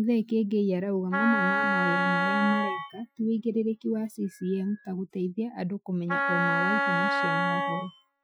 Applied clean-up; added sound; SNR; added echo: classical method Wiener filter.